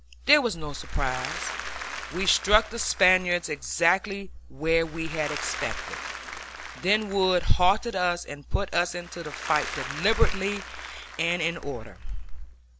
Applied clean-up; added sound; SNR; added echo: none; Applause / Crowd; 12 dB; none.